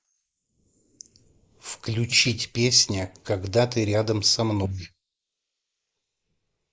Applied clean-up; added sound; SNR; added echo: neural mask model Resemble Enhance denoiser.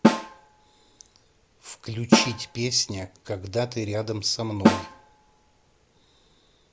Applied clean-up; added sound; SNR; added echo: none; Snare drum; -4 dB; none.